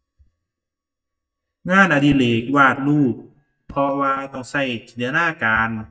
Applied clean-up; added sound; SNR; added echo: neural mask model DeepFilterNet 3.